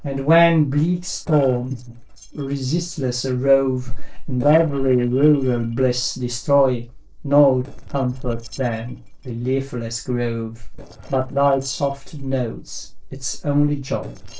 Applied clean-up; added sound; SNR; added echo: neural separator model SepFormer DNS4.